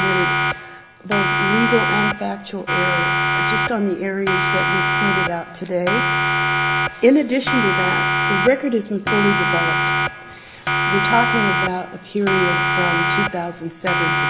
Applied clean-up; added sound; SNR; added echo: none; Siren; -2 dB; none.